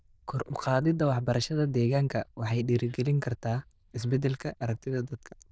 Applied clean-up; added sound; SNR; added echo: neural diffusion model UNIVERSE++.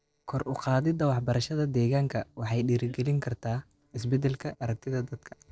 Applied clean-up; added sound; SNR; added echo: neural separator model SepFormer DNS4.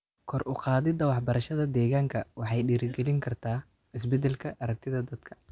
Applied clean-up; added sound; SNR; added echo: none; none; none; none.